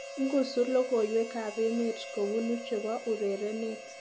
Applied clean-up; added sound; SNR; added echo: none; Harmonica; 12 dB; none.